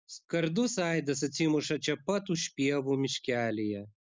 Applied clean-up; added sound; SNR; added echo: none; none; none; none.